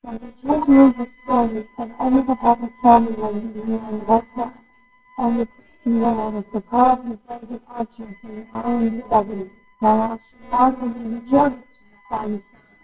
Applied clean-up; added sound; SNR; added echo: neural separator model SepFormer WHAMR!.